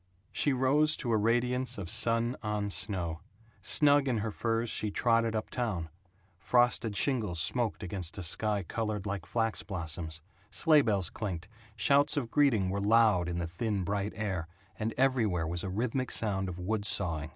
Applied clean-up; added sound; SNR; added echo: none; none; none; none.